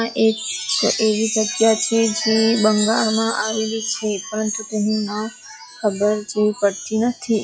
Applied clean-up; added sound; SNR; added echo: classical method log-MMSE.